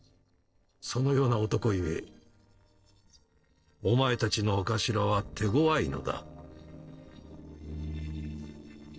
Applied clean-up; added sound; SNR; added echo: neural separator model SepFormer DNS4.